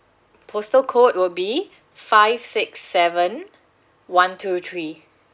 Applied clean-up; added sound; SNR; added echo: none; none; none; none.